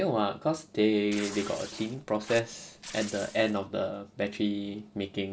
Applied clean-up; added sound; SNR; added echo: none; Tearing; 14 dB; none.